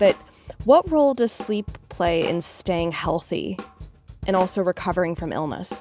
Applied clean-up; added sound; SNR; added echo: none; Drum kit; 15 dB; none.